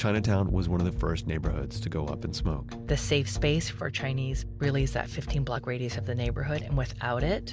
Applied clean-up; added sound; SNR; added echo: none; none; none; none.